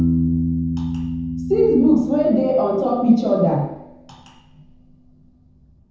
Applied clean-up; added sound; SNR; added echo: none; Piano; 5 dB; reverberation time 0.9 s.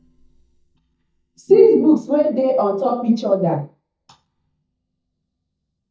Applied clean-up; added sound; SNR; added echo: neural mask model DeepFilterNet 3.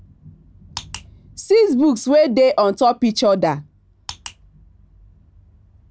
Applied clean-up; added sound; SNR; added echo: none; none; none; none.